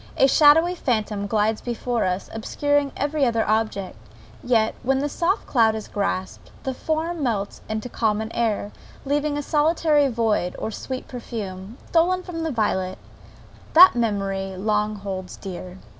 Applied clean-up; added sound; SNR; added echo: none; none; none; none.